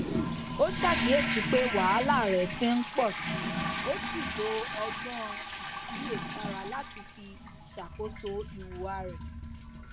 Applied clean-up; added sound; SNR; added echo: none; Toilet flush; 2 dB; none.